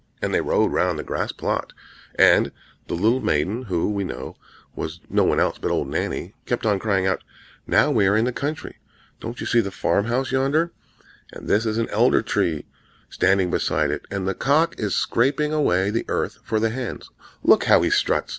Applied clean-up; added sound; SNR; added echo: none; none; none; none.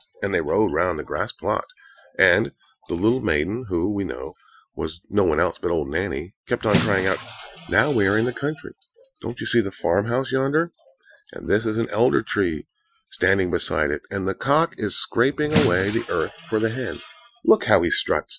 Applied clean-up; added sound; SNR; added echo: classical method Wiener filter.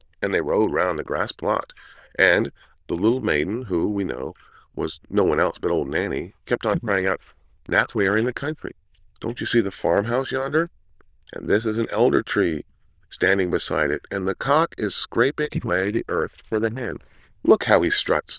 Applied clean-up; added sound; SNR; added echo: neural diffusion model UNIVERSE++.